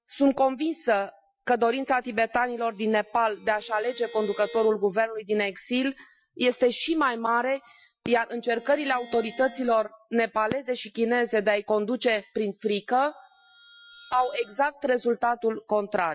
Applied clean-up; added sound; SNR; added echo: classical method Wiener filter.